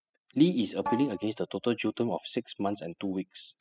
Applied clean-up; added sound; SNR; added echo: classical method spectral subtraction.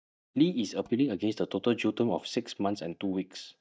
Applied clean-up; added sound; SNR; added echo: neural mask model DeepFilterNet 3.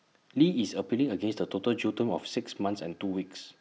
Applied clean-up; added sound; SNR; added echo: none; none; none; none.